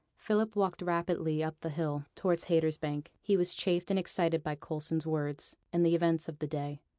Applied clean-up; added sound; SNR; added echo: none; none; none; none.